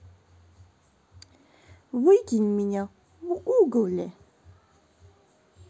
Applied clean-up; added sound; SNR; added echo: none; none; none; none.